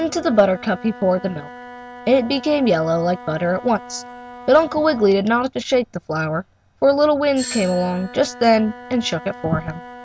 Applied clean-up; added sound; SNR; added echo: none; Wind instrument, woodwind instrument + Doorbell; 17 dB; none.